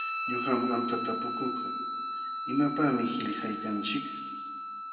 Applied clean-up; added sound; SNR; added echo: none; Guitar; -1 dB; reverberation time 1.6 s.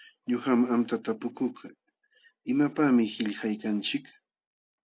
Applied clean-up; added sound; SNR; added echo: none; none; none; none.